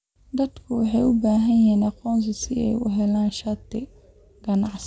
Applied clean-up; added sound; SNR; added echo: none; none; none; none.